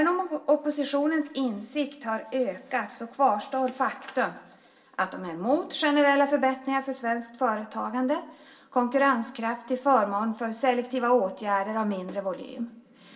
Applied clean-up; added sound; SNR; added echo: none; none; none; reverberation time 0.7 s.